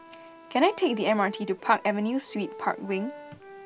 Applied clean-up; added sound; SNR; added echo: none; Accordion; 16 dB; none.